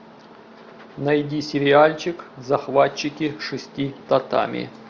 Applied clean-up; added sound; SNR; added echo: none; none; none; none.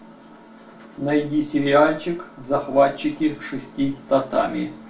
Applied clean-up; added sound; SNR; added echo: none; none; none; reverberation time 0.2 s.